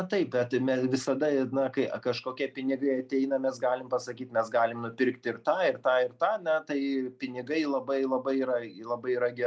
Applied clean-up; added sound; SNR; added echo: none; none; none; none.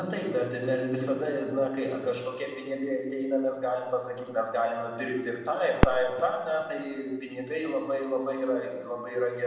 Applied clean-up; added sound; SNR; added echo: none; Fireworks; 8 dB; reverberation time 1.1 s.